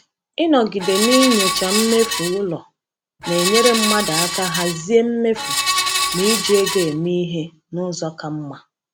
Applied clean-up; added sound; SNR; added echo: none; Screech; 2 dB; none.